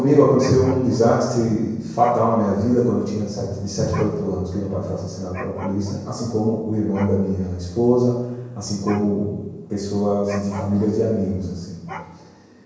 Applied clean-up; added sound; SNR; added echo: none; Dog; 20 dB; reverberation time 1.0 s.